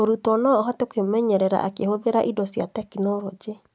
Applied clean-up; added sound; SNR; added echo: none; none; none; none.